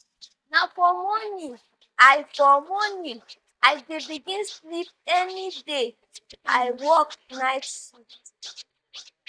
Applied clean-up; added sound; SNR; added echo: neural mask model DeepFilterNet 3.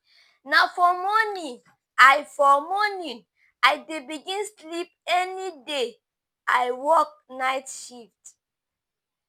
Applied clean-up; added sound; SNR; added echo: none; none; none; none.